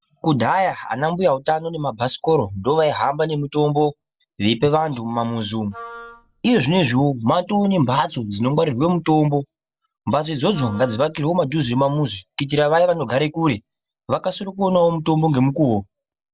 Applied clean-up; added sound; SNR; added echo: neural separator model SepFormer DNS4.